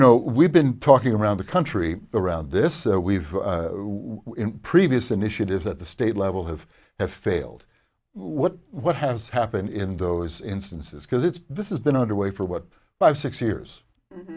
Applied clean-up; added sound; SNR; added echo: none; none; none; none.